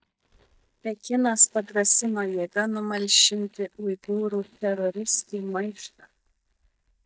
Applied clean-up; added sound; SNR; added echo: neural mask model DeepFilterNet 3.